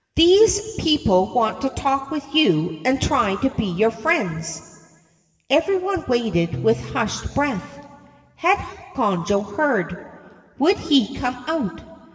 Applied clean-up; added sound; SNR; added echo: none; Bowed string instrument; 17 dB; reverberation time 1.6 s.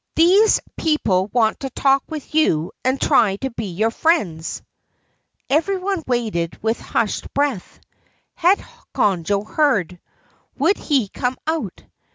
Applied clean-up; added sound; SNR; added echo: none; none; none; none.